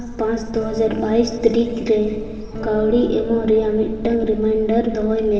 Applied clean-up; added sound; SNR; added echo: none; Electric guitar / Strum; 12 dB; reverberation time 2.6 s.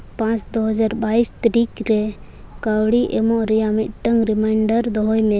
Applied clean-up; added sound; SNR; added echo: none; none; none; none.